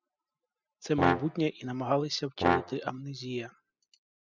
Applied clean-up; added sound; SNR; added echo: classical method spectral subtraction.